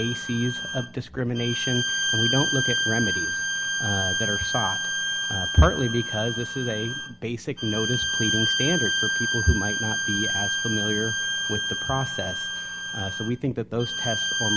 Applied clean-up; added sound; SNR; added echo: none; Bowed string instrument; 0 dB; none.